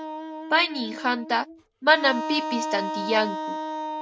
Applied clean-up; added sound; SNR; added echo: none; Wind instrument, woodwind instrument; 6 dB; none.